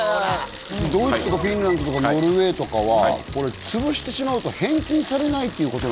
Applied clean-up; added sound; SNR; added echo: none; Bicycle; 12 dB; none.